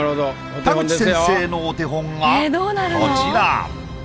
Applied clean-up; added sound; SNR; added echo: none; none; none; none.